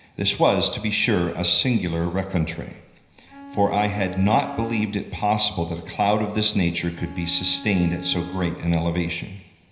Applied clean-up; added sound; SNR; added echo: none; Bowed string instrument; 14 dB; reverberation time 0.9 s.